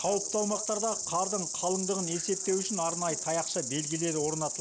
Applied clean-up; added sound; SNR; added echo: none; Insect; 3 dB; none.